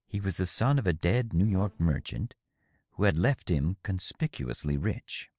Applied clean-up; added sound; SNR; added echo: neural separator model SepFormer DNS4.